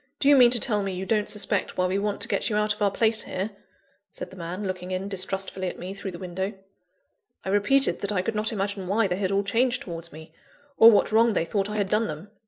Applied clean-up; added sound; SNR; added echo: neural mask model Resemble Enhance denoiser.